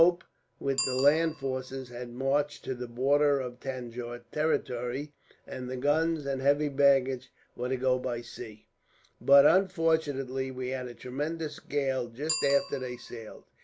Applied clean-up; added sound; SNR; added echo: none; Bicycle bell; 16 dB; none.